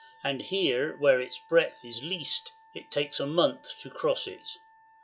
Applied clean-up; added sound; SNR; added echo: classical method log-MMSE.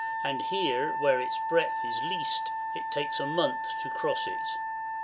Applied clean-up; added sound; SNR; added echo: none; Wind instrument, woodwind instrument; 0 dB; none.